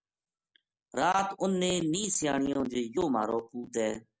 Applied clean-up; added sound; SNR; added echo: none; none; none; none.